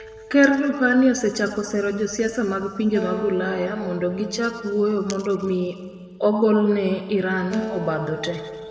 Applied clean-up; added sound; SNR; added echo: none; Acoustic guitar; 14 dB; reverberation time 1.7 s.